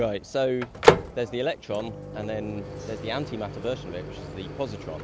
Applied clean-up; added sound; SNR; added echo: none; Microwave oven; -2 dB; none.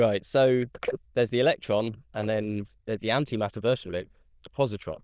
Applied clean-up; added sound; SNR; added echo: neural diffusion model UNIVERSE++.